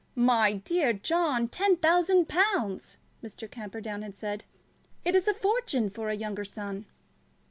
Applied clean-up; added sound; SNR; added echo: none; none; none; none.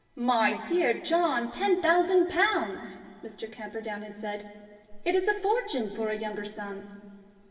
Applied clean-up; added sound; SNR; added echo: none; none; none; reverberation time 2.9 s.